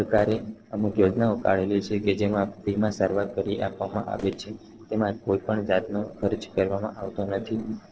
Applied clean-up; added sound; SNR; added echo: neural separator model SepFormer DNS4.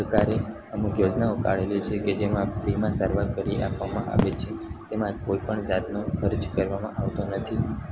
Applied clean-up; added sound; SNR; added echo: none; Fireworks; 12 dB; none.